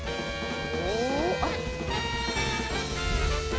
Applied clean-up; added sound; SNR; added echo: none; Bowed string instrument; 9 dB; none.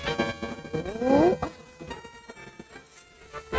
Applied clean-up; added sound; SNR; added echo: neural mask model RNNoise.